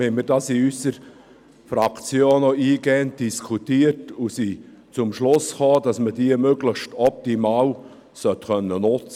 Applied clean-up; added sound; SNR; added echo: none; none; none; none.